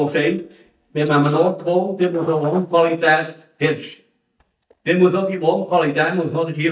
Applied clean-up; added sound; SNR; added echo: neural mask model DeepFilterNet 3.